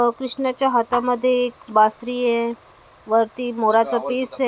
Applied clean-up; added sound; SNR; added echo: none; none; none; none.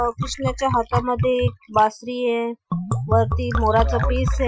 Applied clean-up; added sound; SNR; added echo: classical method Wiener filter.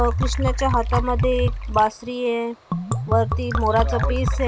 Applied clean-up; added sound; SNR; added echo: none; Liquid; 0 dB; none.